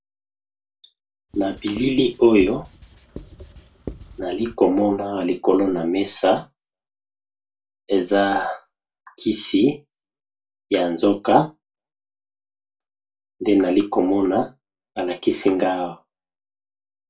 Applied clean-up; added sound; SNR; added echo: none; Writing; 17 dB; reverberation time 0.2 s.